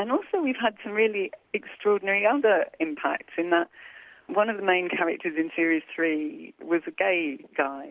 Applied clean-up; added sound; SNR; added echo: none; none; none; none.